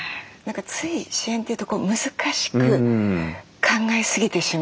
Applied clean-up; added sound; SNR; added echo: none; none; none; none.